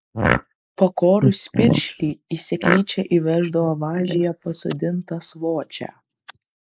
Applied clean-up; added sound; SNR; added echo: neural mask model Resemble Enhance denoiser.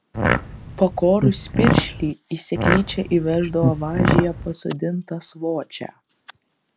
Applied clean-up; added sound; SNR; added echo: none; Fart; -1 dB; none.